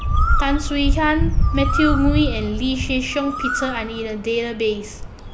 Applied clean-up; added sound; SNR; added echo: none; Bird; -1 dB; none.